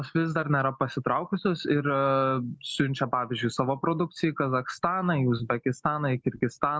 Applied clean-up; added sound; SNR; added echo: none; none; none; none.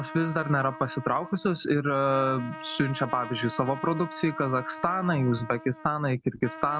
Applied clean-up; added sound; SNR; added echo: none; Trumpet; 14 dB; none.